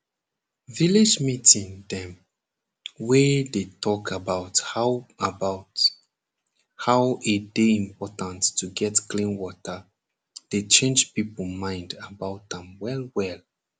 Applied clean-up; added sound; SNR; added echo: none; none; none; none.